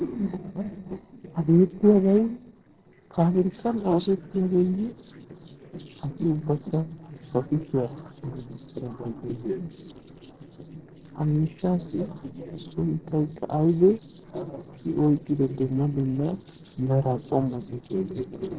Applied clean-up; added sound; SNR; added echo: neural separator model SepFormer DNS4.